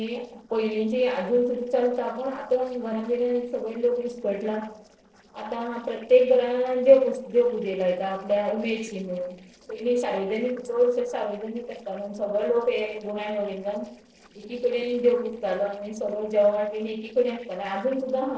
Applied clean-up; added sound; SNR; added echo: neural separator model SepFormer DNS4.